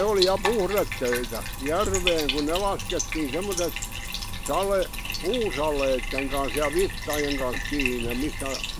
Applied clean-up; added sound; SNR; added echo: none; Bathtub (filling or washing); 3 dB; none.